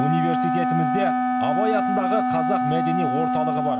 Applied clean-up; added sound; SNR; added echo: none; Wind instrument, woodwind instrument; -4 dB; reverberation time 1.0 s.